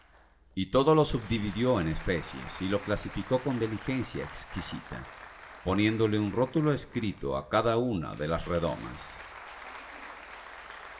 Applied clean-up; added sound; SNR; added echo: none; Applause; 17 dB; reverberation time 0.7 s.